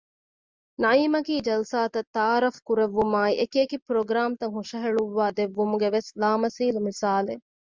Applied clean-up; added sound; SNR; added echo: none; none; none; none.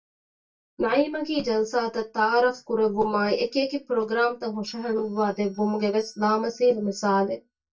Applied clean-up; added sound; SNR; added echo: neural mask model DeepFilterNet 3.